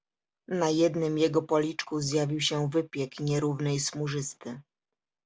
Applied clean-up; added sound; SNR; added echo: none; none; none; none.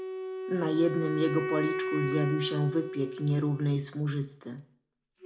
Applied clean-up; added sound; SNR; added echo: none; Wind instrument, woodwind instrument; 5 dB; reverberation time 0.3 s.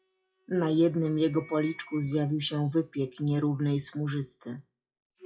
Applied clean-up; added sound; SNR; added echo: classical method WPE with log-MMSE.